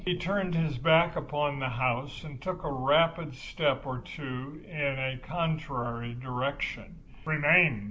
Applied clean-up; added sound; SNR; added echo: none; Thunder / Rain; 17 dB; none.